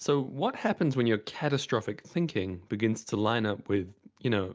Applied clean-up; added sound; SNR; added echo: none; none; none; none.